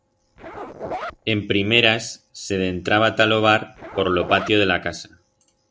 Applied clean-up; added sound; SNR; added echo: none; Zipper (clothing); 12 dB; none.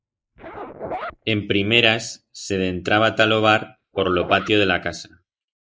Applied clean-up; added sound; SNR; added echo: neural mask model Resemble Enhance denoiser.